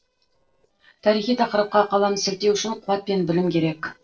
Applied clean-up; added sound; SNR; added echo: neural separator model SepFormer DNS4.